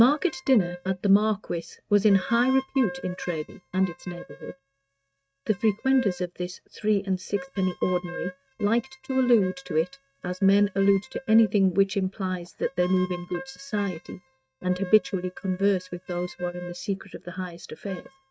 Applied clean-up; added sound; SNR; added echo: neural mask model RNNoise.